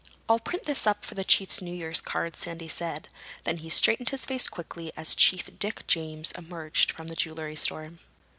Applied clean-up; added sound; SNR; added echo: none; none; none; none.